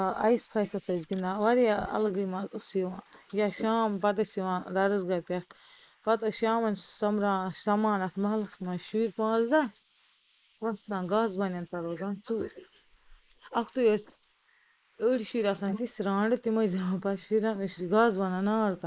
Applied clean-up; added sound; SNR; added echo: neural mask model Resemble Enhance denoiser.